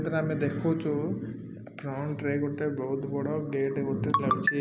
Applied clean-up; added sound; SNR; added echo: none; none; none; none.